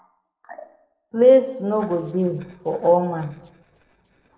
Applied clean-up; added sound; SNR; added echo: neural separator model SepFormer DNS4.